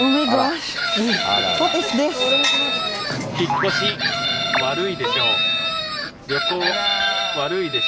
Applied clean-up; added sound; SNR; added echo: none; Chicken, rooster; 0 dB; none.